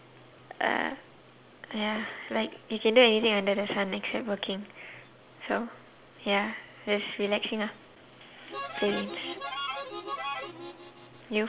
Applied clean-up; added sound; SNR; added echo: none; Harmonica; 7 dB; none.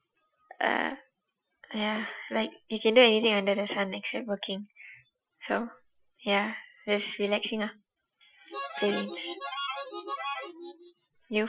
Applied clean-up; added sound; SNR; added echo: classical method Wiener filter.